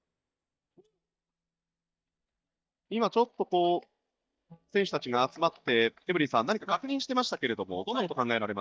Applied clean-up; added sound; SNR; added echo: neural mask model DeepFilterNet 3.